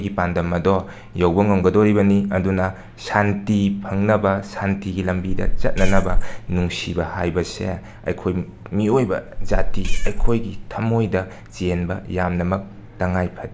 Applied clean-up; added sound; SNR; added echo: none; Meow; -4 dB; none.